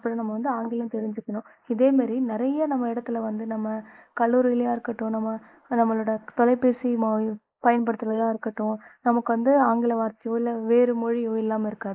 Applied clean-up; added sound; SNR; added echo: neural mask model Resemble Enhance denoiser.